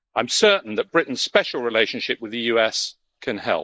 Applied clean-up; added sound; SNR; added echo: neural mask model Resemble Enhance denoiser.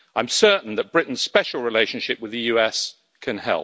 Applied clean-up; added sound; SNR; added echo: none; none; none; none.